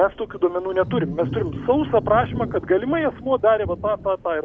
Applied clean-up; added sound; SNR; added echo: none; Thunder + Wild animals; 10 dB; none.